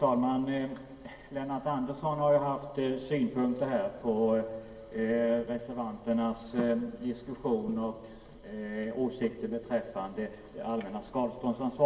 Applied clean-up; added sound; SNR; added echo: none; none; none; reverberation time 1.8 s.